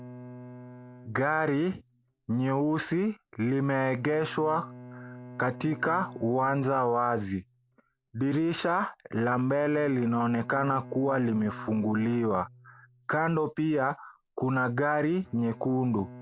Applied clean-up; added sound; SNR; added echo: none; Bowed string instrument; 19 dB; none.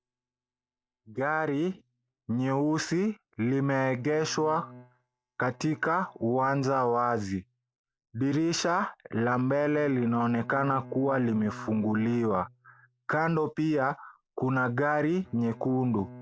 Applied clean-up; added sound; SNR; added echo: neural mask model DeepFilterNet 3.